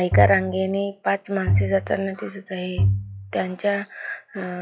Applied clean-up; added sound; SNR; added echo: classical method log-MMSE.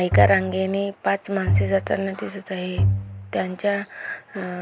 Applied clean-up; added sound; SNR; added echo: none; Bowed string instrument; 1 dB; none.